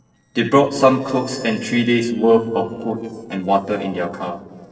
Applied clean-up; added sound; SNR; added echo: neural separator model SepFormer DNS4.